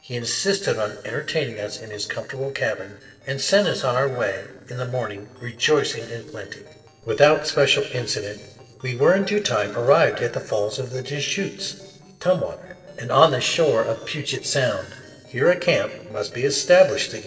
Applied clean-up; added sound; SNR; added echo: neural separator model SepFormer DNS4.